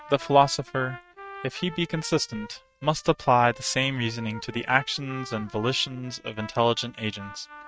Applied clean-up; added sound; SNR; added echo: neural mask model RNNoise.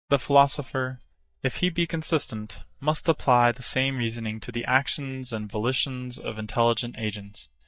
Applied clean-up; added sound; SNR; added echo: neural mask model DeepFilterNet 3.